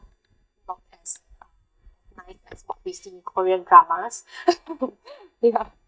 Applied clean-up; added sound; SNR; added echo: neural mask model DeepFilterNet 3.